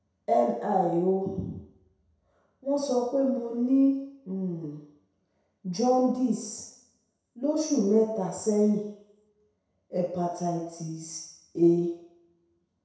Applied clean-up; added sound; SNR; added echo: none; none; none; reverberation time 0.7 s.